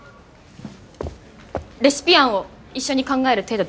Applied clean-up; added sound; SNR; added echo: none; none; none; none.